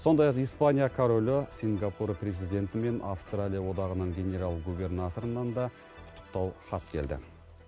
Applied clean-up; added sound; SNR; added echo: none; none; none; none.